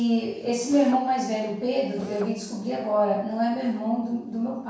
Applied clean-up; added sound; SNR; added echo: none; Drill; 18 dB; reverberation time 0.7 s.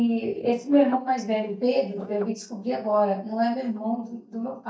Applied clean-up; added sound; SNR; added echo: neural mask model DeepFilterNet 3.